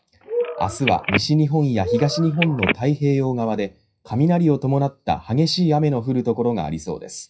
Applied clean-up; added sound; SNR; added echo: classical method WPE with log-MMSE.